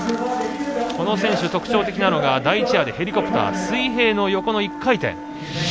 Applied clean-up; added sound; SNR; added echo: none; Wind instrument, woodwind instrument; 11 dB; none.